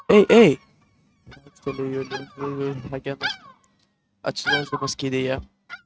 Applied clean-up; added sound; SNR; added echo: neural mask model RNNoise.